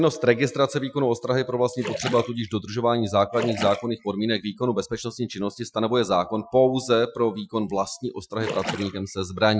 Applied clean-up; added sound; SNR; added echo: classical method Wiener filter.